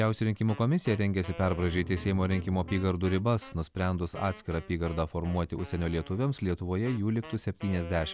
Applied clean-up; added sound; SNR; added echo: none; Wind instrument, woodwind instrument + Bowed string instrument; 17 dB; none.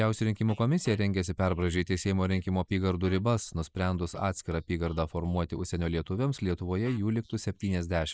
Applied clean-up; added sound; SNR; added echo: neural mask model Resemble Enhance denoiser.